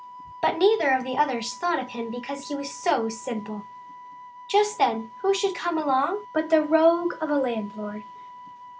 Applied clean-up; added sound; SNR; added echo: none; Wind instrument, woodwind instrument; 18 dB; none.